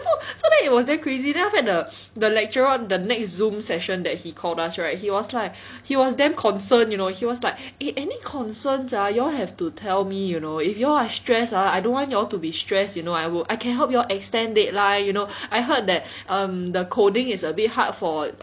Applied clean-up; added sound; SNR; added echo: none; none; none; none.